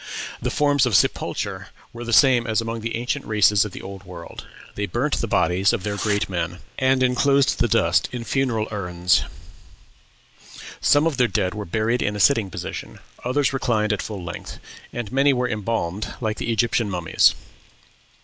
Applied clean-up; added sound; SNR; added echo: none; Tearing; 12 dB; none.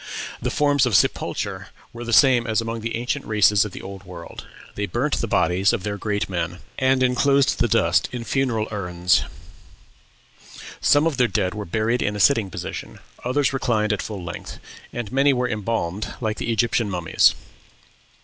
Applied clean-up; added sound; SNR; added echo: none; none; none; none.